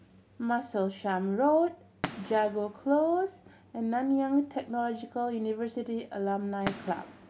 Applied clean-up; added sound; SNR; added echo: none; Fireworks; 16 dB; none.